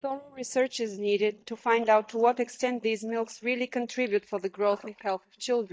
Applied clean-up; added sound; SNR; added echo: neural mask model DeepFilterNet 3.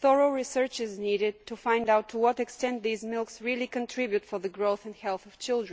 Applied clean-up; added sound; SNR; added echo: none; none; none; none.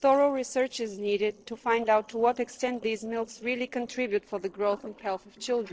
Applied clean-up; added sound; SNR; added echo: neural separator model SepFormer DNS4.